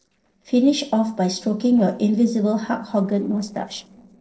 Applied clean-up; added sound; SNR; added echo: neural separator model SepFormer DNS4.